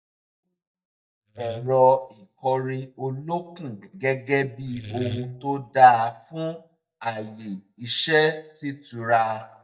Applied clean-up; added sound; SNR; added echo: neural mask model DeepFilterNet 3.